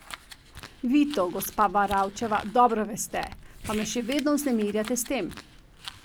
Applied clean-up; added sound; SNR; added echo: none; Crumpling, crinkling; 16 dB; none.